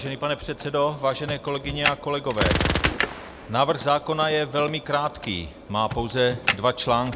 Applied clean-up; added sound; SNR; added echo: none; Gunshot, gunfire + Computer keyboard; 5 dB; none.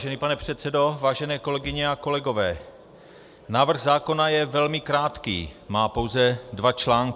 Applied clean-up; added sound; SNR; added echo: none; none; none; none.